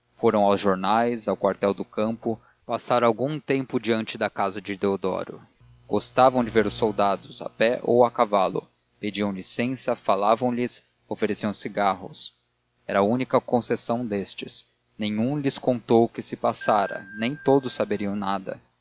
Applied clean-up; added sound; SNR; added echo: none; Ringtone / Bell; 18 dB; none.